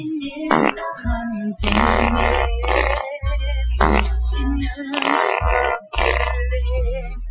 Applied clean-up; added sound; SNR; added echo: classical method Wiener filter.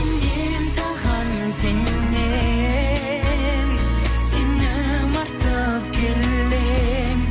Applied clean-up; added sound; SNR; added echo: none; none; none; none.